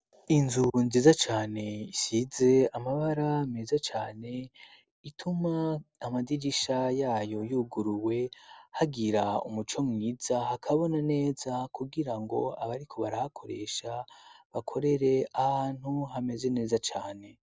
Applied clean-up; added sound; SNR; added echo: none; none; none; none.